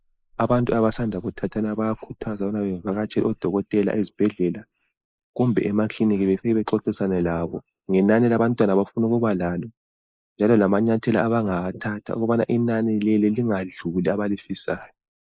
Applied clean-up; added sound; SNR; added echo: neural mask model Resemble Enhance denoiser.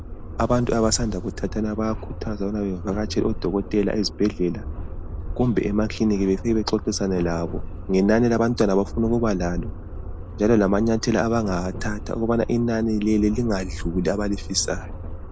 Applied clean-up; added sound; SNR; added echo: none; Subway, metro, underground; 8 dB; none.